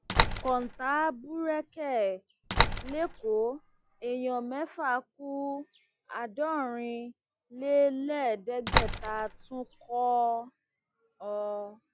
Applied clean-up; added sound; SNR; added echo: none; Slam; 0 dB; none.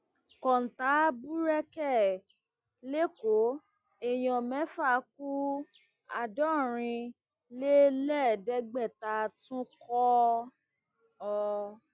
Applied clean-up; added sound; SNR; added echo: none; none; none; none.